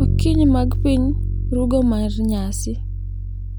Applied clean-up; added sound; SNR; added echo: none; Bass guitar; -1 dB; none.